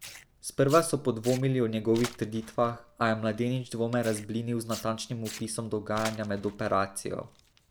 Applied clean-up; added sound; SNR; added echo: none; Tearing; 17 dB; none.